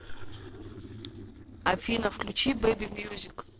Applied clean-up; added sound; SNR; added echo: neural separator model SepFormer DNS4.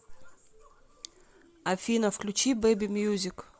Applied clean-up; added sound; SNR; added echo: none; none; none; none.